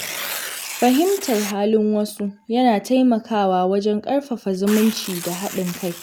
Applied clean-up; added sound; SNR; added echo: none; Tearing; 13 dB; none.